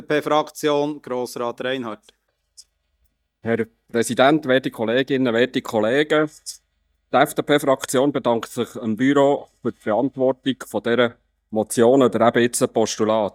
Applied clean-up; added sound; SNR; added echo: neural mask model DeepFilterNet 3.